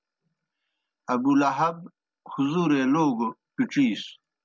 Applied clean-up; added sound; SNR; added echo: none; none; none; none.